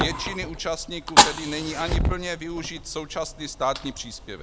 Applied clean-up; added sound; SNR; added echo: none; Fire; -5 dB; none.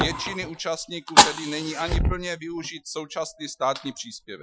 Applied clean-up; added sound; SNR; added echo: classical method Wiener filter.